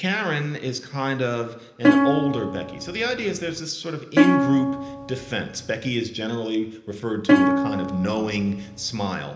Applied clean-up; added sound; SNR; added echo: none; Plucked string instrument; -4 dB; reverberation time 0.8 s.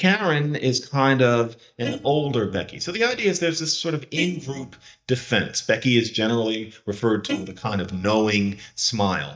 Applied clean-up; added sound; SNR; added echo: neural mask model DeepFilterNet 3.